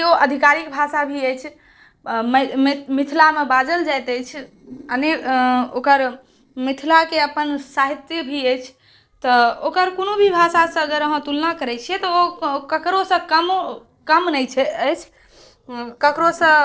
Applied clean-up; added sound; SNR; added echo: neural separator model SepFormer DNS4.